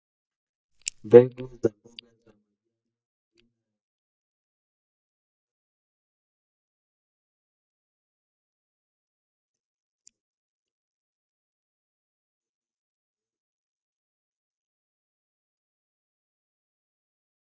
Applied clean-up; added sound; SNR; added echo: neural mask model DeepFilterNet 3.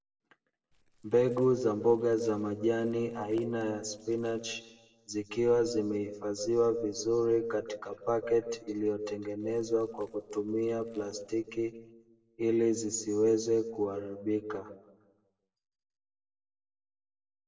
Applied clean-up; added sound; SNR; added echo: neural separator model SepFormer DNS4.